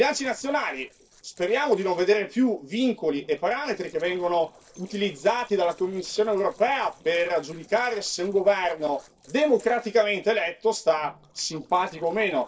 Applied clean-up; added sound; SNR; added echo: neural separator model SepFormer DNS4.